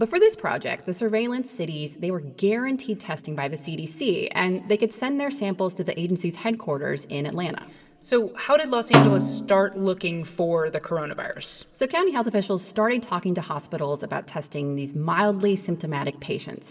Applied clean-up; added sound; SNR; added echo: none; Snare drum; -1 dB; reverberation time 1.9 s.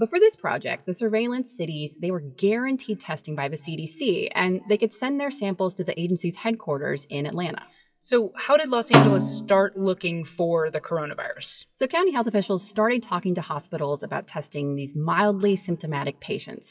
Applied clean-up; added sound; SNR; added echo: classical method WPE with log-MMSE.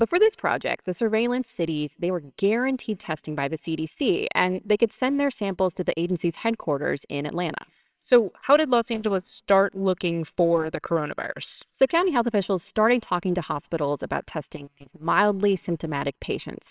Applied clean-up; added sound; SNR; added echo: neural separator model SepFormer WHAMR!.